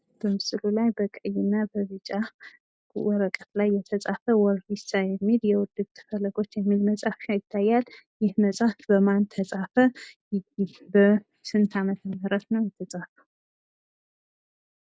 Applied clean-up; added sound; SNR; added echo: none; none; none; none.